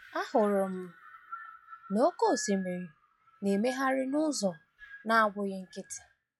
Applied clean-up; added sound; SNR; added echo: classical method log-MMSE.